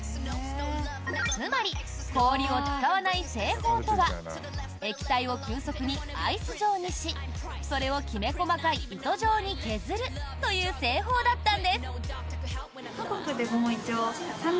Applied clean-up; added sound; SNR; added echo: none; none; none; none.